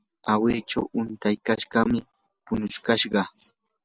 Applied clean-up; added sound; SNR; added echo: none; none; none; none.